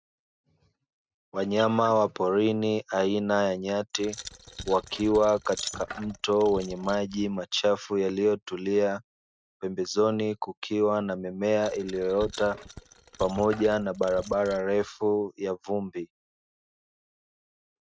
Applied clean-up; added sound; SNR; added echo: neural mask model RNNoise.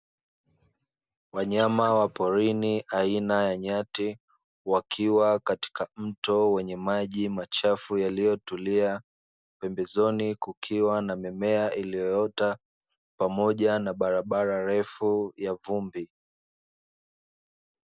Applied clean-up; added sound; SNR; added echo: none; none; none; none.